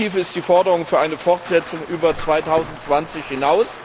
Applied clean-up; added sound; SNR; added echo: none; Rain; 17 dB; none.